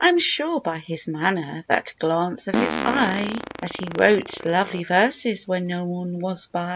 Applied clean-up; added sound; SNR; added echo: none; Fart; 12 dB; none.